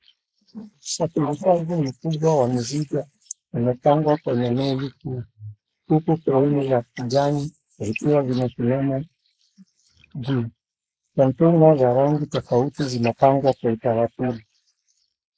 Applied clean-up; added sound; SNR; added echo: neural mask model Resemble Enhance denoiser.